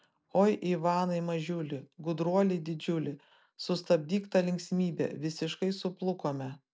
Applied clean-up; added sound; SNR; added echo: none; none; none; none.